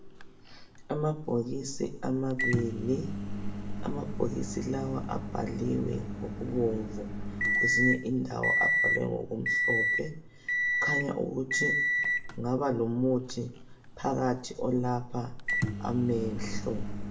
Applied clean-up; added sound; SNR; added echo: none; Microwave oven; 0 dB; reverberation time 0.5 s.